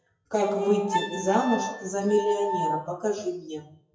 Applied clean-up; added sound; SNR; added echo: classical method WPE with log-MMSE.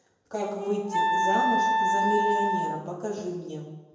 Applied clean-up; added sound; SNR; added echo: none; Wind instrument, woodwind instrument; -5 dB; reverberation time 0.9 s.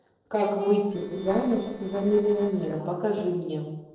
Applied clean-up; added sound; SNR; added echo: neural separator model SepFormer DNS4.